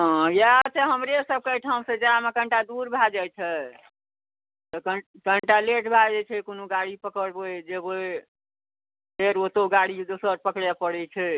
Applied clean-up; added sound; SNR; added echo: none; none; none; none.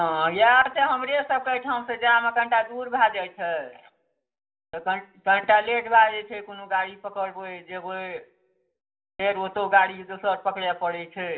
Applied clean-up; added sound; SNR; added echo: none; none; none; reverberation time 0.4 s.